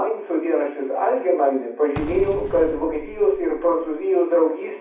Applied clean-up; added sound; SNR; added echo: none; Explosion; 13 dB; reverberation time 0.6 s.